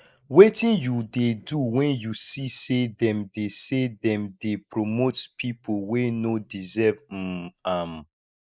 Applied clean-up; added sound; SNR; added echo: neural mask model Resemble Enhance denoiser.